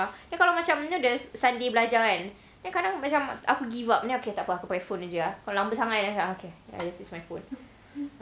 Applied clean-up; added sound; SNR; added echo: none; none; none; none.